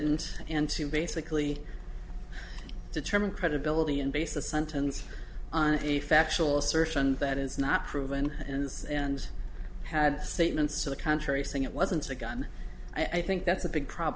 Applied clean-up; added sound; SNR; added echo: none; none; none; none.